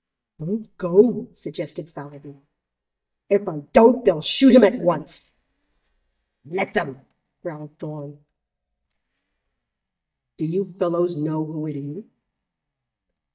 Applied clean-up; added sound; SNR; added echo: neural mask model DeepFilterNet 3.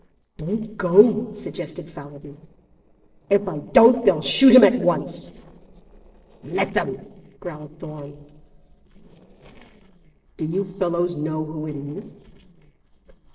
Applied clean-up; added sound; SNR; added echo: neural separator model SepFormer DNS4.